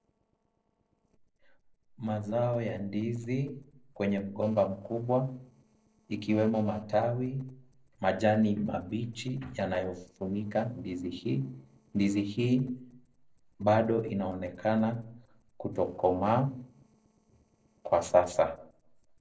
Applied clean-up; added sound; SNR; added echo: neural separator model SepFormer DNS4.